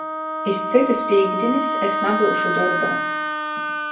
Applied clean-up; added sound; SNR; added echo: none; Wind instrument, woodwind instrument; 1 dB; reverberation time 0.4 s.